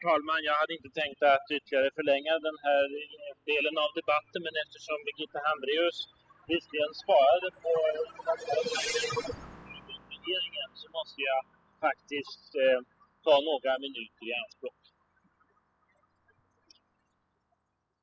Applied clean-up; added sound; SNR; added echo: classical method spectral subtraction.